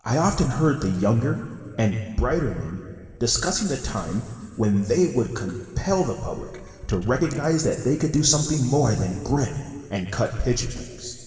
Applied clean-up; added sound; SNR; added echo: none; none; none; reverberation time 2.5 s.